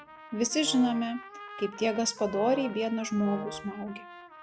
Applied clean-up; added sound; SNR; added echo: none; Trumpet + Brass instrument; 13 dB; none.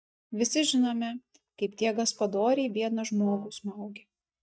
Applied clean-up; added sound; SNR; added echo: neural mask model DeepFilterNet 3.